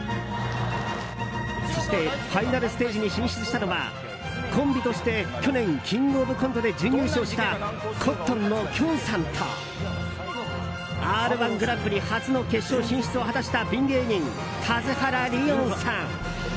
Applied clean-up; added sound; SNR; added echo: none; none; none; none.